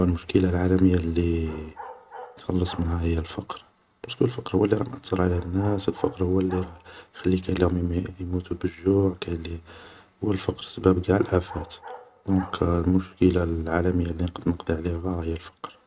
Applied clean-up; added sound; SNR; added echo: none; Bark; 20 dB; none.